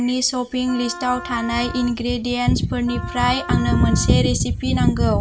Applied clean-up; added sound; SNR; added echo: none; Wind instrument, woodwind instrument; 16 dB; reverberation time 0.2 s.